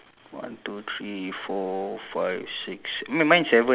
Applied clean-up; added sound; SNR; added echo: none; none; none; none.